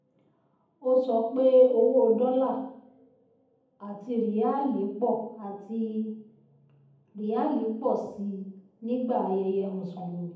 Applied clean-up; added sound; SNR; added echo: none; none; none; reverberation time 0.8 s.